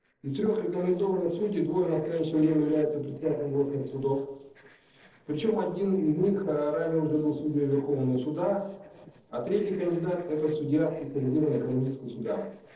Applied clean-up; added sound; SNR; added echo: neural separator model SepFormer DNS4.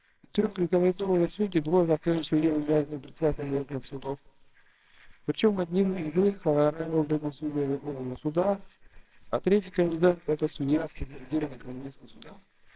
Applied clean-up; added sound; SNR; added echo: neural separator model SepFormer WHAMR!.